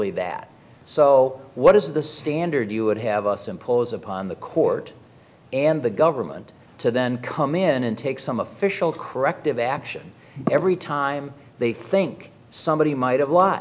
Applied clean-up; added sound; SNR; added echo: none; none; none; none.